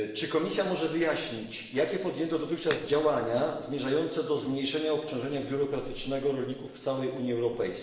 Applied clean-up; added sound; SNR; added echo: none; Crack; 13 dB; reverberation time 0.9 s.